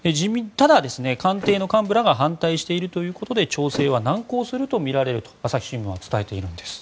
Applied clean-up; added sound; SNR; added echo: none; Thump, thud; 16 dB; none.